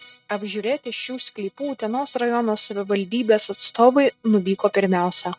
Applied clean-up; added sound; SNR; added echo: neural mask model RNNoise.